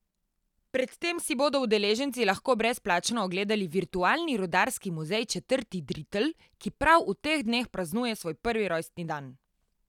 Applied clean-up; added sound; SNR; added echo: none; none; none; none.